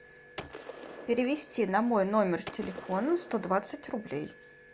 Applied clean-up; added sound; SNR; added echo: none; Gunshot, gunfire; 16 dB; none.